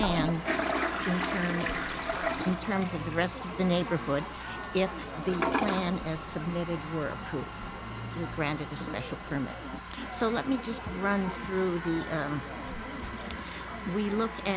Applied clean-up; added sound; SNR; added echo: none; Toilet flush + Chatter / Chirp, tweet / Livestock, farm animals, working animals; 4 dB; none.